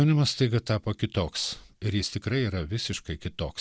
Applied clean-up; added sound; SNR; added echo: none; none; none; none.